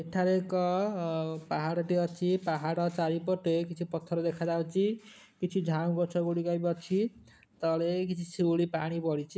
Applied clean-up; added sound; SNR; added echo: none; none; none; none.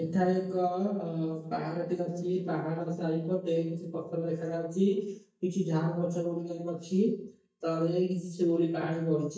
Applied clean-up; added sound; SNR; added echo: neural mask model DeepFilterNet 3.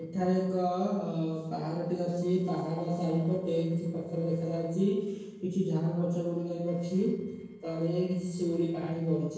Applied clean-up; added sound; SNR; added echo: neural separator model SepFormer DNS4.